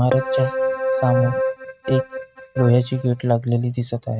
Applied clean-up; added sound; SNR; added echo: neural mask model RNNoise.